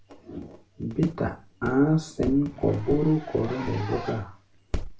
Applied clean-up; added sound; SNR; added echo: none; Zipper (clothing); 18 dB; reverberation time 0.3 s.